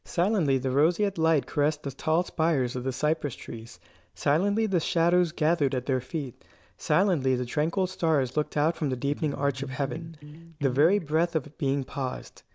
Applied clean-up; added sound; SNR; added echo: neural mask model DeepFilterNet 3.